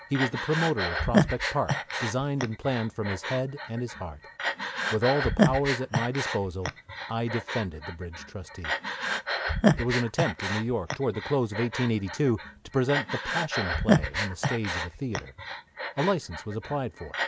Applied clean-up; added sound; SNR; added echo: none; Breathing; 0 dB; none.